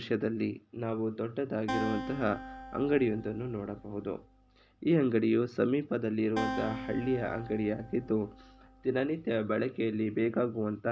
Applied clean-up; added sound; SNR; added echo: none; Acoustic guitar; 11 dB; none.